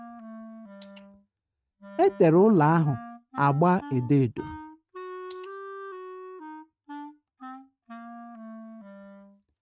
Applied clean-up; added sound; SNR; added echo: neural mask model RNNoise.